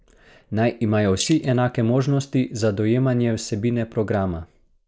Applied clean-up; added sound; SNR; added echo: neural mask model Resemble Enhance denoiser.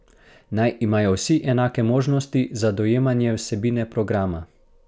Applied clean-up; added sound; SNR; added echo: none; none; none; none.